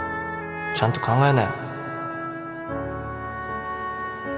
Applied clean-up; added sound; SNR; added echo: none; none; none; none.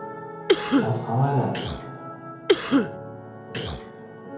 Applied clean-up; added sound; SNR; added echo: none; Cough; -3 dB; reverberation time 1.0 s.